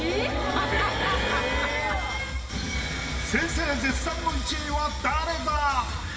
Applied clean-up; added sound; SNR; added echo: none; Car; 16 dB; reverberation time 1.7 s.